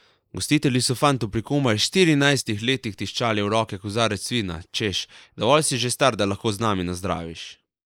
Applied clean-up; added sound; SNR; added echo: neural mask model Resemble Enhance denoiser.